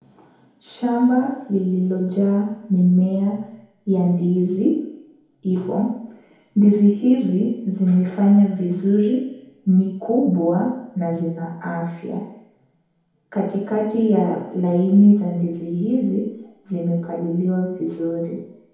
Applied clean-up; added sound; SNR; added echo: none; none; none; reverberation time 1.9 s.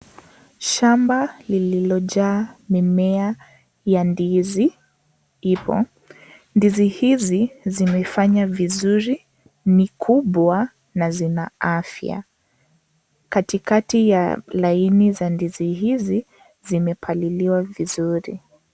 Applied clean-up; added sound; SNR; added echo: none; none; none; none.